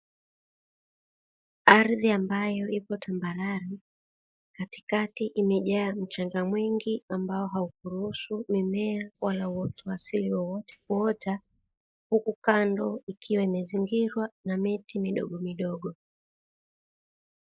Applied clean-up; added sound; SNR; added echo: neural mask model Resemble Enhance denoiser.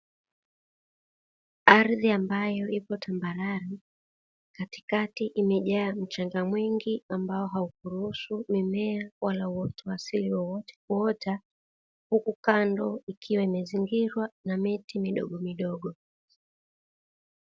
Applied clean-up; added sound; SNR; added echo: none; none; none; none.